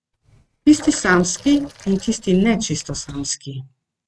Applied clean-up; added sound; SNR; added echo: neural mask model RNNoise.